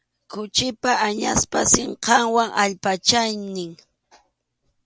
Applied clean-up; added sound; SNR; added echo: none; none; none; none.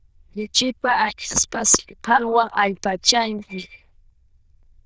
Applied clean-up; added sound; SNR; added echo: neural diffusion model UNIVERSE++.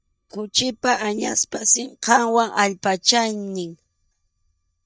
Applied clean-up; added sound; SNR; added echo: neural mask model DeepFilterNet 3.